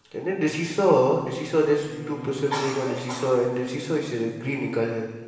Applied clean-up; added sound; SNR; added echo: none; Bowed string instrument; 18 dB; reverberation time 1.3 s.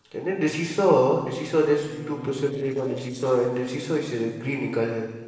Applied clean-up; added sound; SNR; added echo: neural separator model SepFormer DNS4.